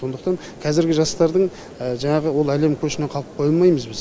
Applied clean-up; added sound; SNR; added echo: none; none; none; none.